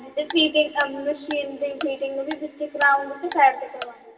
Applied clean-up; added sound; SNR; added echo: none; Tick-tock; 17 dB; reverberation time 2.9 s.